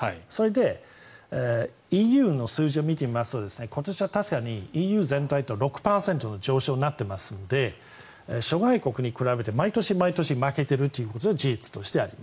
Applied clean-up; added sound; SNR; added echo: none; none; none; none.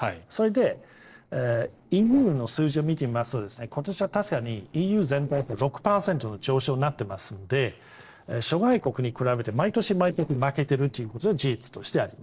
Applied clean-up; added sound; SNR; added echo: neural separator model SepFormer DNS4.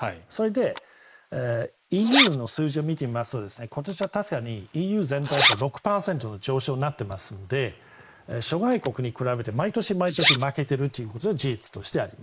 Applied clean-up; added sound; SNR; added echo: neural mask model Resemble Enhance denoiser.